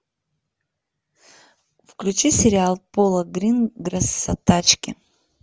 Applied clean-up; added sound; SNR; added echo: none; none; none; none.